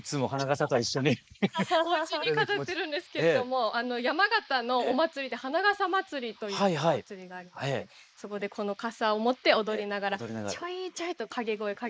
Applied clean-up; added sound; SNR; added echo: neural mask model Resemble Enhance denoiser.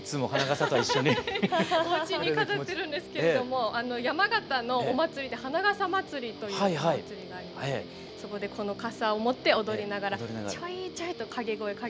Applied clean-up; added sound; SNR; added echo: none; Guitar; 14 dB; none.